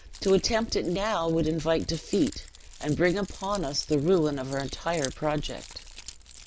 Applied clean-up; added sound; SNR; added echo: none; Keys jangling; 19 dB; none.